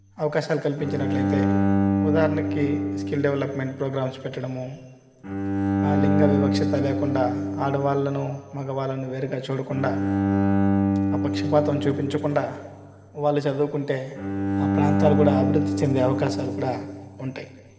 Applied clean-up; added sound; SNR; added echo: none; Bowed string instrument; -1 dB; reverberation time 3.0 s.